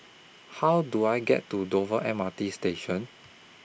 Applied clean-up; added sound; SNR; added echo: none; none; none; none.